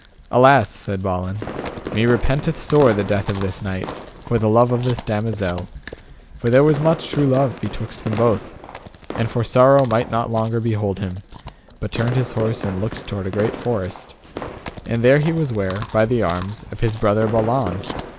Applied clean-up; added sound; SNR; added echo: none; Chewing, mastication + Fireworks; 13 dB; none.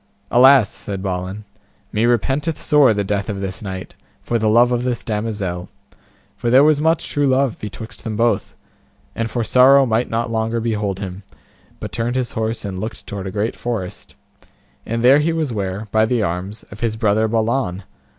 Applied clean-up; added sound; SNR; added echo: none; none; none; none.